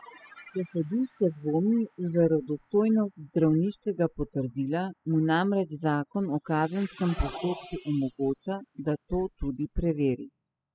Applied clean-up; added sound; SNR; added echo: classical method spectral subtraction.